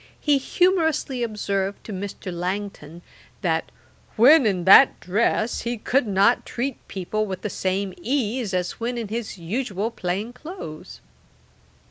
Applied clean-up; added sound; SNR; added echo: none; none; none; none.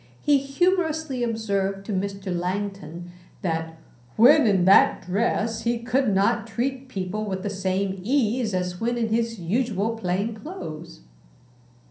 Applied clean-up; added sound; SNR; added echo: none; none; none; reverberation time 0.6 s.